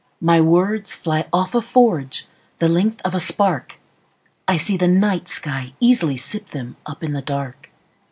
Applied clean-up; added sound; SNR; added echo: none; none; none; none.